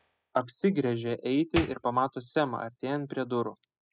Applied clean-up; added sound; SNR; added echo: classical method spectral subtraction.